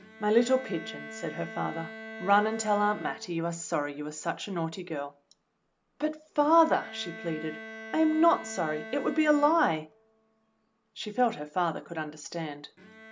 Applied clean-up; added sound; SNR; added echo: none; Bowed string instrument; 16 dB; none.